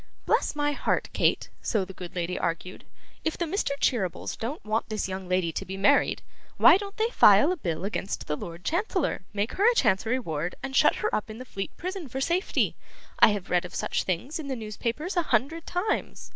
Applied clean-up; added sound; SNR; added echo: none; none; none; none.